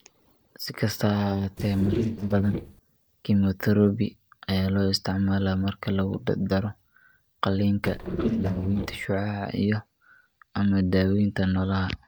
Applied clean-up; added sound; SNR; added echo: neural mask model DeepFilterNet 3.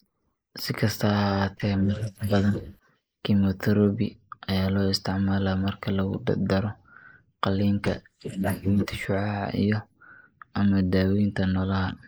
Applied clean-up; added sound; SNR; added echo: neural mask model Resemble Enhance denoiser.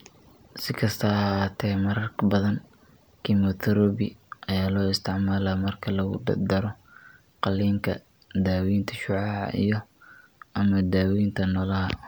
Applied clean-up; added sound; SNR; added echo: none; none; none; none.